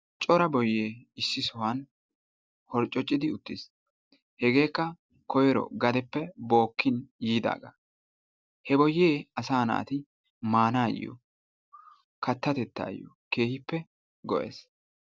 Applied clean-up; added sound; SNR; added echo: none; none; none; none.